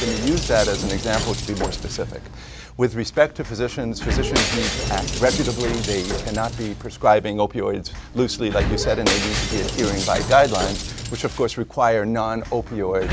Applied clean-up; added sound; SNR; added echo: none; Sliding door + Shatter; 5 dB; none.